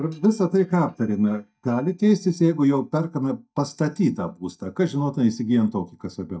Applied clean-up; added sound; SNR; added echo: neural mask model DeepFilterNet 3.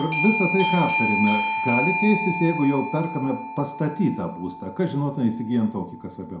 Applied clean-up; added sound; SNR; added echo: none; Doorbell; 4 dB; reverberation time 0.4 s.